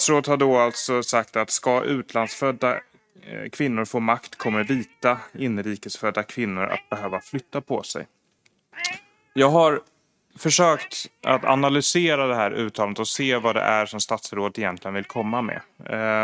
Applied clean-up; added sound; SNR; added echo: neural mask model RNNoise.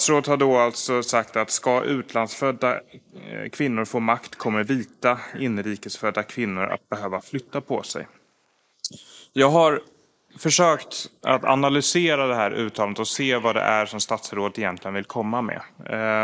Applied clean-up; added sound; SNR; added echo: neural mask model Resemble Enhance denoiser.